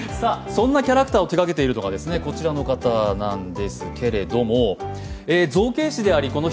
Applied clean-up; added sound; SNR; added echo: none; none; none; none.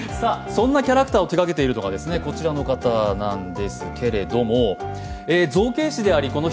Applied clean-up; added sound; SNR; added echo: none; Trumpet; 19 dB; none.